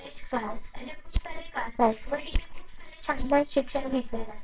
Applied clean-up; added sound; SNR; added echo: neural separator model SepFormer WHAMR!.